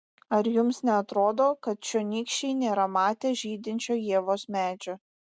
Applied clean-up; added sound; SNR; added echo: none; none; none; none.